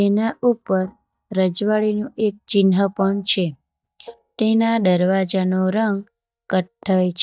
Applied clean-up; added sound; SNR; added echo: neural mask model DeepFilterNet 3.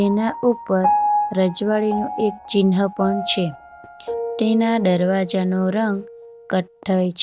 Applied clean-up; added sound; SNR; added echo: none; Piano; 7 dB; none.